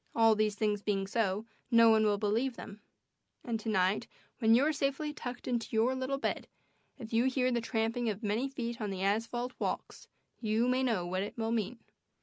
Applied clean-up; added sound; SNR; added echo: none; none; none; none.